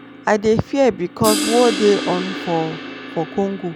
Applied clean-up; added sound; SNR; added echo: none; Crash cymbal; 7 dB; none.